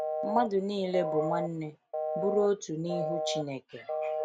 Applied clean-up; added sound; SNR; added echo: none; Telephone; 2 dB; none.